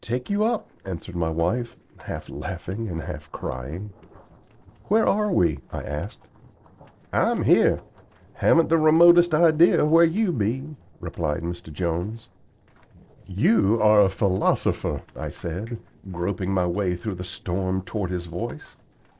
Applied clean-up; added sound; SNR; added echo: neural separator model SepFormer DNS4.